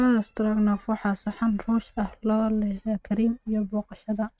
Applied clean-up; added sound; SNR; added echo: neural mask model RNNoise.